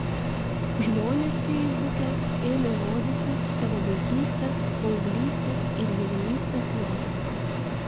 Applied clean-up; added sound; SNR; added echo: none; Microwave oven; -3 dB; none.